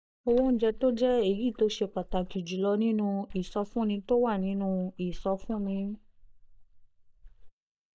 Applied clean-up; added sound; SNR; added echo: neural mask model DeepFilterNet 3.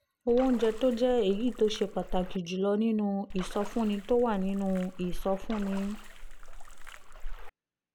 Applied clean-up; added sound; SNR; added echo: none; Splash, splatter; 7 dB; none.